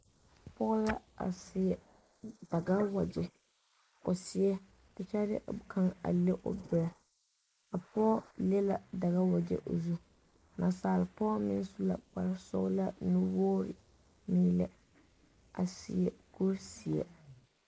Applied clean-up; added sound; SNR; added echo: neural mask model Resemble Enhance denoiser.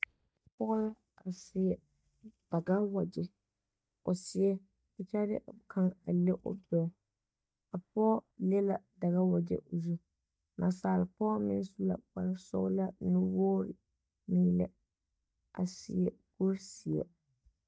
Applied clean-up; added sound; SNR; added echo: neural mask model DeepFilterNet 3.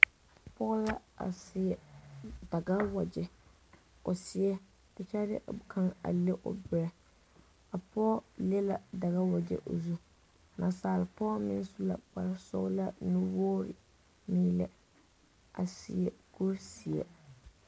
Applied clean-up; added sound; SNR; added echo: none; none; none; none.